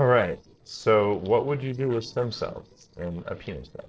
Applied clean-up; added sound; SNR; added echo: neural separator model SepFormer DNS4.